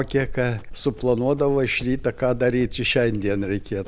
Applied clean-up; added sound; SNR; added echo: none; Run; 13 dB; none.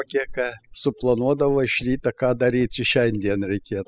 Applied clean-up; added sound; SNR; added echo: classical method spectral subtraction.